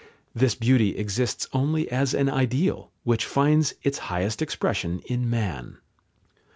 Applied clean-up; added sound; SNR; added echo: none; none; none; none.